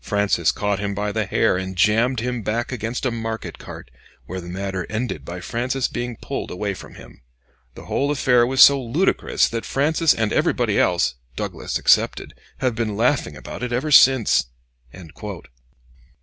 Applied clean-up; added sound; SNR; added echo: none; none; none; none.